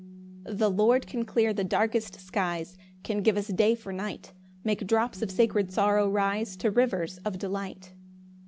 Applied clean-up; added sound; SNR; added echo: none; Bass guitar; 18 dB; none.